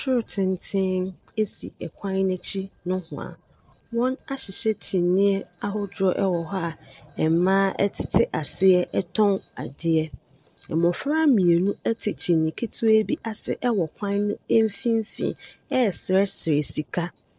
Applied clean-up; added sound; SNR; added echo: neural separator model SepFormer DNS4.